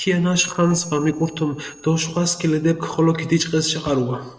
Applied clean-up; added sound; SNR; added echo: neural separator model SepFormer DNS4.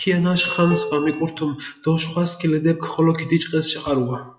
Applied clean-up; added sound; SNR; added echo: classical method log-MMSE.